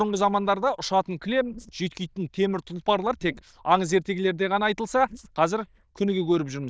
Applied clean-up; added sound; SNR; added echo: neural diffusion model UNIVERSE++.